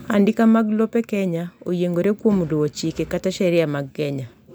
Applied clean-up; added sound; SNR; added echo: none; none; none; none.